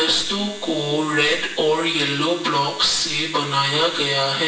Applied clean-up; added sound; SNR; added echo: none; Domestic sounds, home sounds; 18 dB; reverberation time 0.7 s.